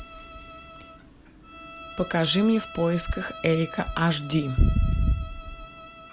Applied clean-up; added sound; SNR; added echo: none; Bowed string instrument; 16 dB; none.